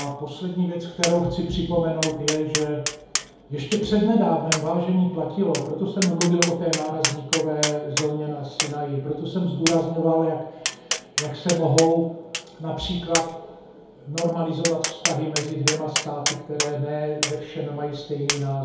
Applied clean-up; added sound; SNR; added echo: none; Tap; 6 dB; reverberation time 2.0 s.